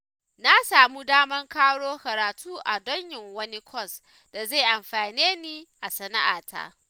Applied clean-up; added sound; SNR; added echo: none; none; none; none.